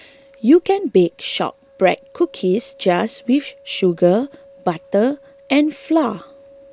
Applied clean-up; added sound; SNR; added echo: none; none; none; none.